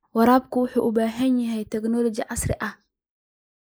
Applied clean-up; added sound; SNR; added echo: neural mask model Resemble Enhance denoiser.